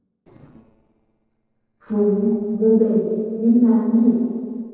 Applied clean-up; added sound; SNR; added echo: neural separator model SepFormer DNS4.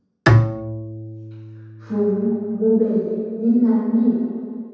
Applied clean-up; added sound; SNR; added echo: none; Bowed string instrument; 2 dB; reverberation time 2.2 s.